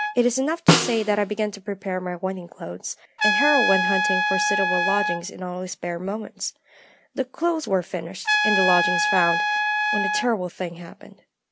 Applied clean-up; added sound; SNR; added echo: none; Trumpet + Snare drum; -1 dB; none.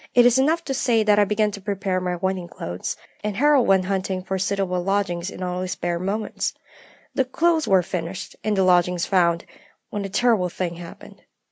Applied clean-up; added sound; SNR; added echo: none; none; none; none.